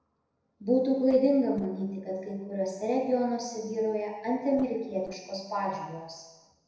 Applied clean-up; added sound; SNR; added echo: neural separator model SepFormer DNS4.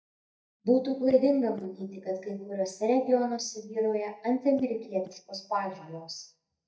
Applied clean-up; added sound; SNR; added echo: neural mask model DeepFilterNet 3.